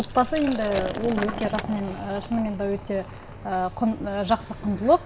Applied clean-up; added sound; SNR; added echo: none; Liquid + Coin (dropping); 11 dB; none.